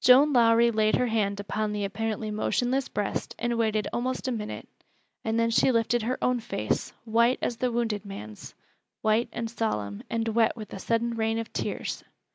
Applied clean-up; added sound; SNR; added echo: none; none; none; none.